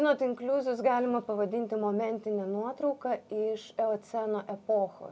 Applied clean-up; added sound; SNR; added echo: none; none; none; none.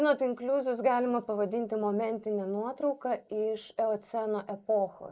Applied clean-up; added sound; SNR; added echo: neural mask model Resemble Enhance denoiser.